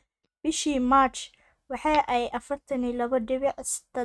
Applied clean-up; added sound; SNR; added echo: neural mask model RNNoise.